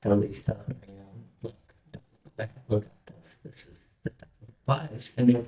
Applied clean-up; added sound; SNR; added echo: neural mask model DeepFilterNet 3.